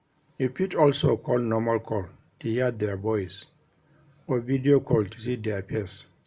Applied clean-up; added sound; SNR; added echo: none; none; none; reverberation time 0.2 s.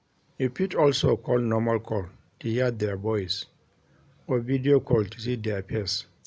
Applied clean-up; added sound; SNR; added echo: none; none; none; none.